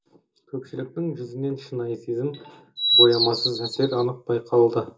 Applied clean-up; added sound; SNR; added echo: none; Bird vocalization, bird call, bird song; -3 dB; reverberation time 0.2 s.